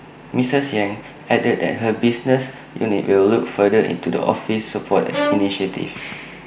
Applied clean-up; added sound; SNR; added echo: none; Bowed string instrument; 5 dB; none.